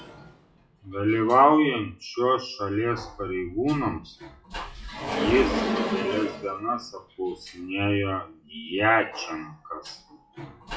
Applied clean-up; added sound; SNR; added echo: classical method WPE with log-MMSE.